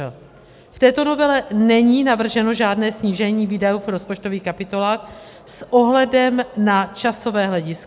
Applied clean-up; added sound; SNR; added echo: none; none; none; none.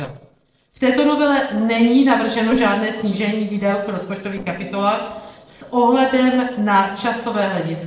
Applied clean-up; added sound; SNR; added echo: neural separator model SepFormer DNS4.